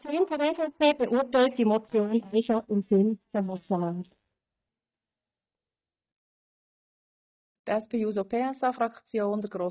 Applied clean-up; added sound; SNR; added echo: neural mask model DeepFilterNet 3.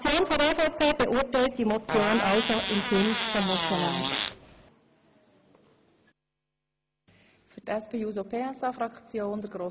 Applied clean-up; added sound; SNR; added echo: none; Fart; 2 dB; none.